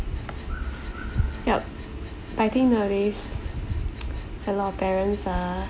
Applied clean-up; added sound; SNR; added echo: none; Drum kit + Keyboard (musical); 18 dB; none.